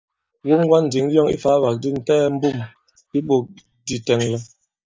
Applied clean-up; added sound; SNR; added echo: neural mask model DeepFilterNet 3.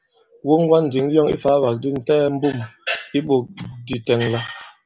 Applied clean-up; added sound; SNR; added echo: none; none; none; none.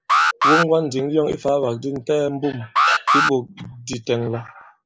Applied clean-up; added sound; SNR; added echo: neural mask model Resemble Enhance denoiser.